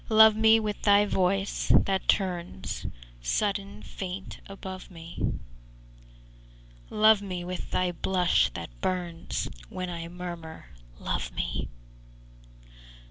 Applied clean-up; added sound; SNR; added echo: none; none; none; none.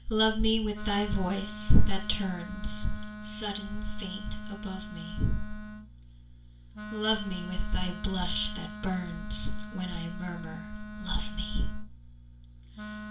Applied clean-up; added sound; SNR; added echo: none; Wind instrument, woodwind instrument; 14 dB; reverberation time 0.3 s.